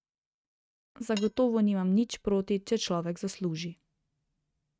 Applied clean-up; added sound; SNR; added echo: neural mask model RNNoise.